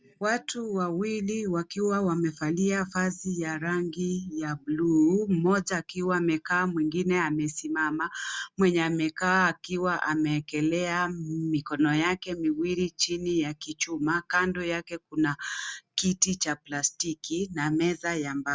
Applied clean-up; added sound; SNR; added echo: none; none; none; none.